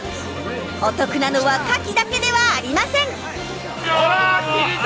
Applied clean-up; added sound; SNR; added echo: none; Piano; 19 dB; none.